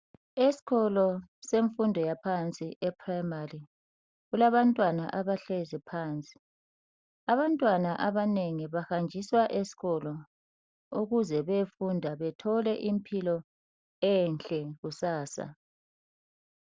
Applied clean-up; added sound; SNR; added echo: none; none; none; none.